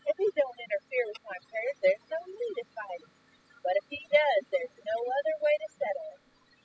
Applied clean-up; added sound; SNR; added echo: classical method spectral subtraction.